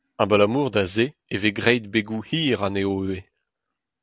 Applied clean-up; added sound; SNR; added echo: none; none; none; none.